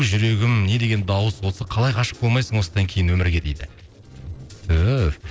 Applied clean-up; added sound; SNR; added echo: neural separator model SepFormer DNS4.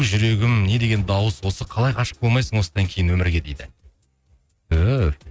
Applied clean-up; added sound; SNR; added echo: neural mask model RNNoise.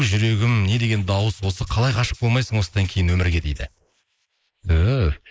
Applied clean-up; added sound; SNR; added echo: neural mask model Resemble Enhance denoiser.